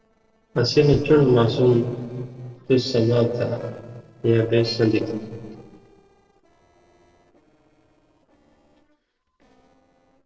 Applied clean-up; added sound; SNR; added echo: neural separator model SepFormer DNS4.